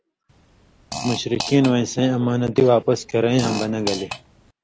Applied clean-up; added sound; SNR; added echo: none; Fart; 12 dB; none.